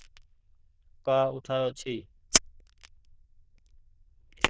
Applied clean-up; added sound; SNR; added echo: neural diffusion model UNIVERSE++.